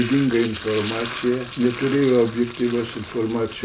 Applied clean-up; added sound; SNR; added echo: none; Sink (filling or washing); 12 dB; none.